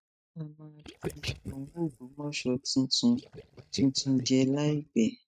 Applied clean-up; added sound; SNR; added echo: neural mask model DeepFilterNet 3.